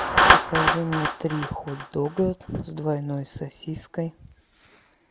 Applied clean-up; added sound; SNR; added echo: none; Clapping; -3 dB; none.